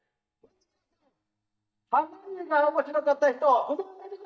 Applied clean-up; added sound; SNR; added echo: neural mask model DeepFilterNet 3.